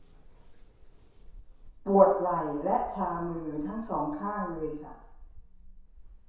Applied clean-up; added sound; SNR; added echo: none; Mechanical fan; 17 dB; reverberation time 0.7 s.